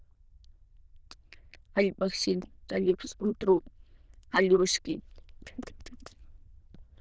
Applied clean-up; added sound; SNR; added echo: neural diffusion model UNIVERSE++.